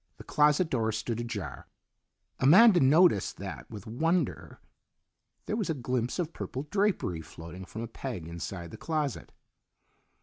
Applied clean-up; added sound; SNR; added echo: none; none; none; none.